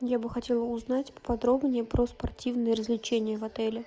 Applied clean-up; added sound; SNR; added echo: none; none; none; none.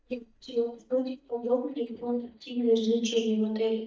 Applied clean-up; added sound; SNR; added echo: neural mask model DeepFilterNet 3.